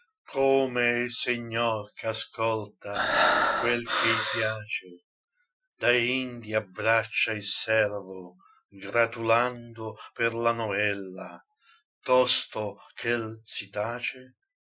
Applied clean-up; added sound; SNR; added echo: classical method Wiener filter.